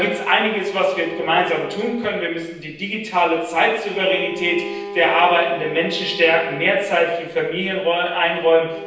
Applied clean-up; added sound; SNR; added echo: none; Bowed string instrument; 14 dB; reverberation time 0.9 s.